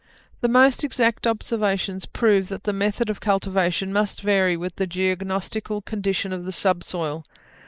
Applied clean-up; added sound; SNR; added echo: neural mask model Resemble Enhance denoiser.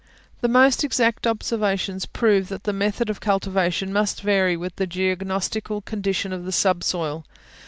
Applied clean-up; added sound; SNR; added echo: none; none; none; none.